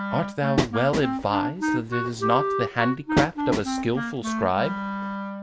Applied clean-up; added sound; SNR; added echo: none; Wind instrument, woodwind instrument + Train; 1 dB; none.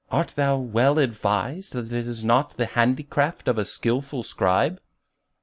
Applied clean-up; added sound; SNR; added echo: none; none; none; none.